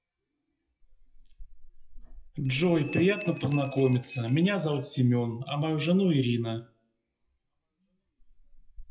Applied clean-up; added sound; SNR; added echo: classical method WPE with log-MMSE.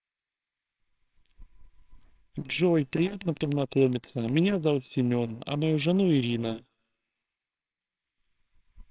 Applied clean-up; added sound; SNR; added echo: neural separator model SepFormer WHAMR!.